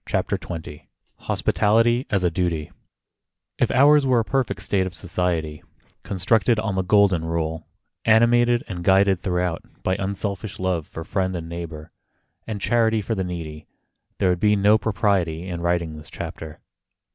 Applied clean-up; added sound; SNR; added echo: none; none; none; none.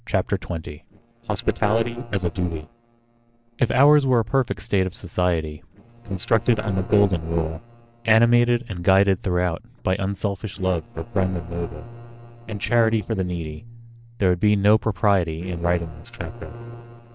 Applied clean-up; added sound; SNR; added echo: neural separator model SepFormer DNS4.